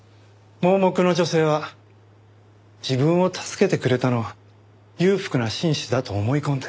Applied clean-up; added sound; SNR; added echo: none; none; none; none.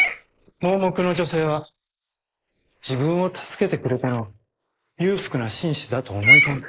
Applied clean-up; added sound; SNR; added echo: neural mask model Resemble Enhance denoiser.